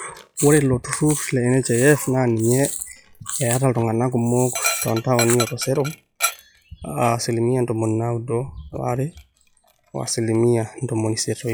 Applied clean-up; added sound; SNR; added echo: classical method log-MMSE.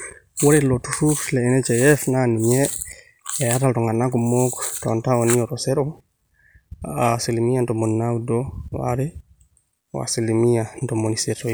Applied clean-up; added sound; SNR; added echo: none; none; none; none.